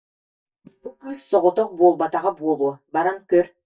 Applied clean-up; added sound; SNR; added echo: neural mask model DeepFilterNet 3.